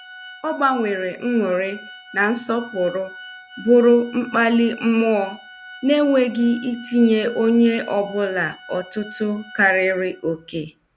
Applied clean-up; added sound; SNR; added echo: none; Organ; 19 dB; none.